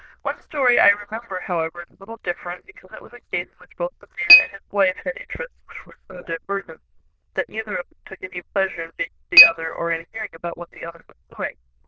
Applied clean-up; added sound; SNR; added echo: neural diffusion model UNIVERSE++.